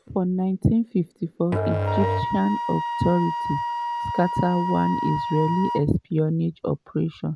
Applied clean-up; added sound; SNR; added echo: none; Wind instrument, woodwind instrument + Musical instrument; 4 dB; none.